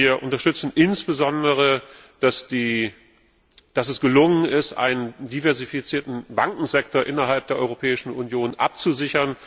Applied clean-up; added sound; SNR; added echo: none; none; none; none.